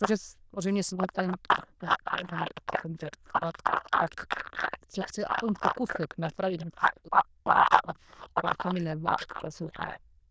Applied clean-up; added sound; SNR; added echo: neural diffusion model UNIVERSE++.